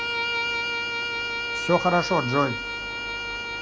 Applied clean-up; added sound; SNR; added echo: none; Bowed string instrument; 1 dB; none.